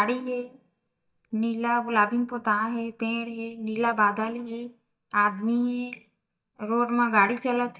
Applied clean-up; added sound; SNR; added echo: neural mask model DeepFilterNet 3.